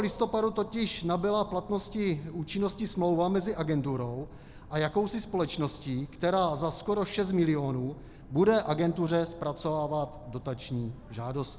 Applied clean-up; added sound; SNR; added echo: none; Boat, Water vehicle; 19 dB; none.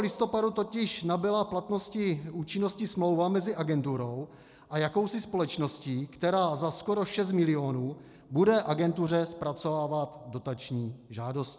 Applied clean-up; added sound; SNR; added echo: none; none; none; none.